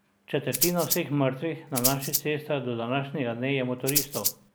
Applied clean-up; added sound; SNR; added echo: none; Rattle (instrument); 0 dB; none.